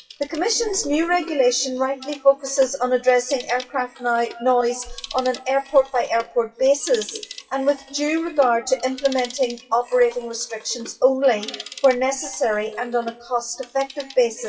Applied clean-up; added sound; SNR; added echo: classical method WPE with log-MMSE.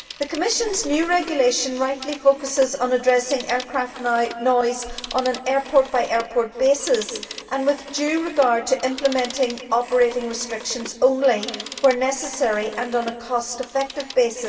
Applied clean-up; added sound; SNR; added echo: none; Telephone; 17 dB; reverberation time 1.8 s.